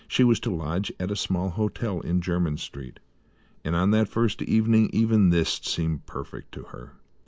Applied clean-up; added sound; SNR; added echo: none; none; none; none.